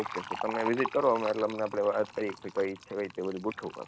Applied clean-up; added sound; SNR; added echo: none; Fill (with liquid); 10 dB; none.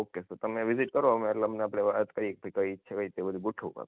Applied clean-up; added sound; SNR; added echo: none; none; none; none.